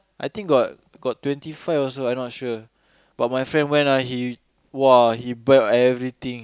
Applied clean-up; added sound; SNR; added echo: none; none; none; none.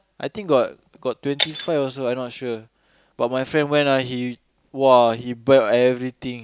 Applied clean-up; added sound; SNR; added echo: none; Shatter; 13 dB; none.